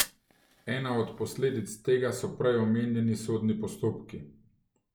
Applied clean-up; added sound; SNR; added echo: none; Fire; 14 dB; none.